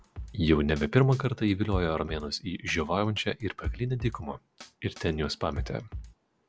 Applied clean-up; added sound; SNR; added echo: none; Drum kit; 12 dB; none.